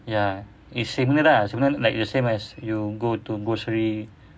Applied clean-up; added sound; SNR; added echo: none; none; none; none.